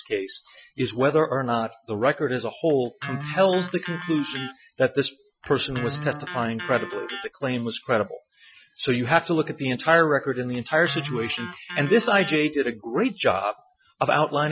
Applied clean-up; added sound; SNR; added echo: classical method Wiener filter.